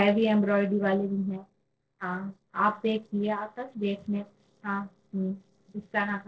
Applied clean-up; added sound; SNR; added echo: neural separator model SepFormer DNS4.